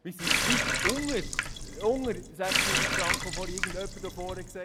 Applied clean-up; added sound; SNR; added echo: none; Water tap, faucet; -4 dB; none.